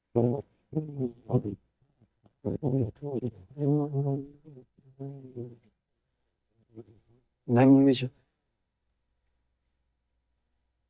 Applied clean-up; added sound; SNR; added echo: neural mask model DeepFilterNet 3.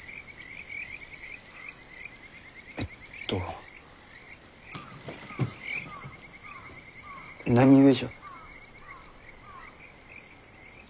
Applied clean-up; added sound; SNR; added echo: none; none; none; none.